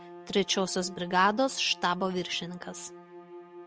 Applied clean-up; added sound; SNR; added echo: none; Bowed string instrument; 18 dB; none.